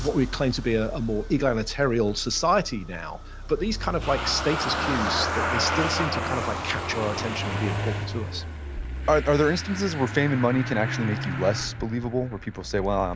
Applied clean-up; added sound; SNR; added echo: none; Engine starting / Motor vehicle (road); 4 dB; none.